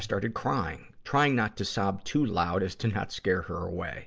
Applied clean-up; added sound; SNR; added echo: none; none; none; none.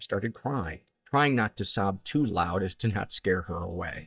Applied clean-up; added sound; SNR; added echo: neural mask model DeepFilterNet 3.